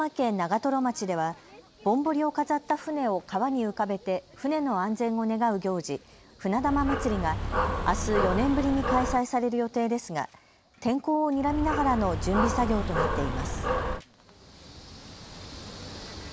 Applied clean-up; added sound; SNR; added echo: none; Dog; 1 dB; none.